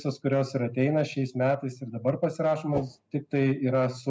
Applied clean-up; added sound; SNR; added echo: none; Whoosh, swoosh, swish; 9 dB; none.